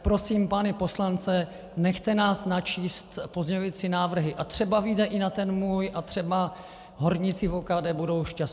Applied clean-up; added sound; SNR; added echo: none; none; none; none.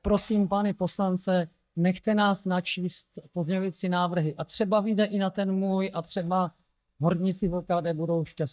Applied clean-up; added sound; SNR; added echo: neural mask model DeepFilterNet 3.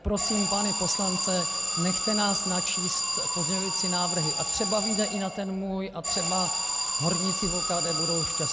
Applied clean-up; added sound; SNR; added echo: none; Alarm; -2 dB; none.